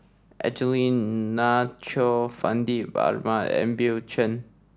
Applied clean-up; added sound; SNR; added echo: none; none; none; none.